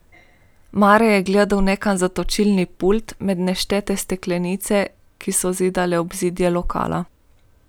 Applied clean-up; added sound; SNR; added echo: none; none; none; none.